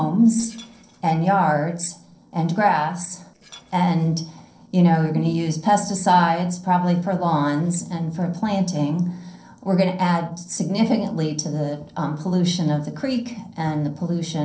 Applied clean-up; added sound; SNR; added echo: neural separator model SepFormer DNS4.